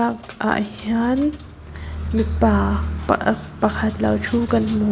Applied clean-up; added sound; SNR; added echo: none; Coin (dropping); 19 dB; none.